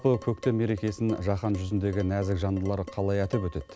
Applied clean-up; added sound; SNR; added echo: none; Dishes, pots, and pans; 18 dB; none.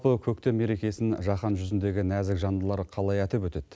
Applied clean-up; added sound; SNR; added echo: none; none; none; none.